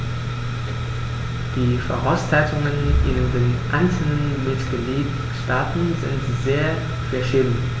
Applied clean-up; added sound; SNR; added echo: none; none; none; none.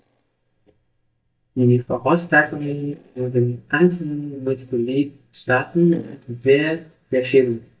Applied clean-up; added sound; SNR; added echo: neural mask model DeepFilterNet 3.